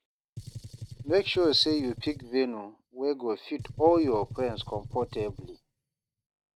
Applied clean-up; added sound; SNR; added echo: neural mask model RNNoise.